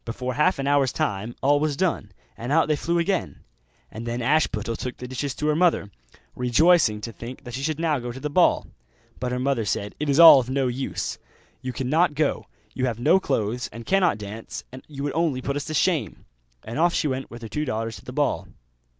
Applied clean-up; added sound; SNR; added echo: none; none; none; none.